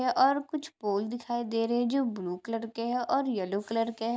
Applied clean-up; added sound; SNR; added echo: none; none; none; none.